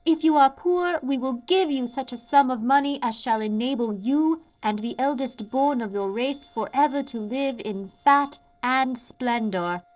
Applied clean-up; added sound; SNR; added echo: neural separator model SepFormer DNS4.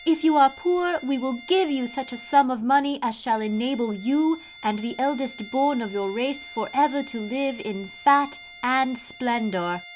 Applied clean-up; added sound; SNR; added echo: none; Bowed string instrument; 19 dB; none.